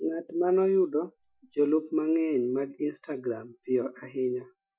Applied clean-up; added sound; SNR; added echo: classical method Wiener filter.